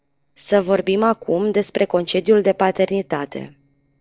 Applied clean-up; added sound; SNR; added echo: neural separator model SepFormer DNS4.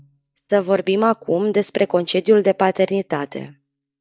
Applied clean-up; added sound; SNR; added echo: neural mask model DeepFilterNet 3.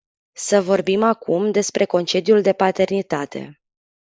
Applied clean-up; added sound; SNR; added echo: neural mask model Resemble Enhance denoiser.